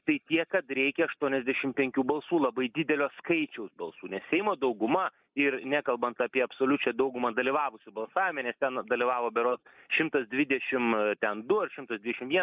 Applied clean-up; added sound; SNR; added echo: neural mask model Resemble Enhance denoiser.